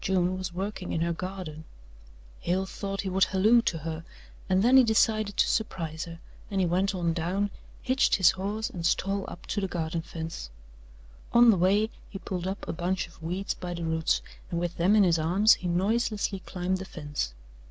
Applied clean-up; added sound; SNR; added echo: none; none; none; none.